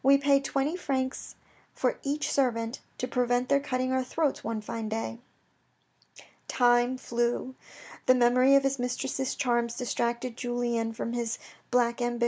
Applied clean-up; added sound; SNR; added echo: none; none; none; none.